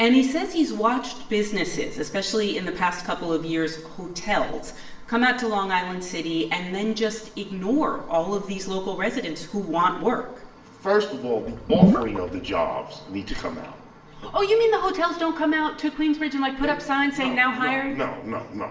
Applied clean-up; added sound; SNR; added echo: none; Gurgling / Liquid; -3 dB; reverberation time 0.8 s.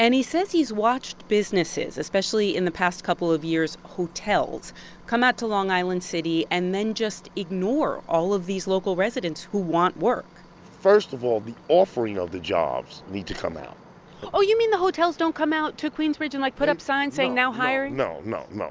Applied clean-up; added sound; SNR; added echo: none; none; none; none.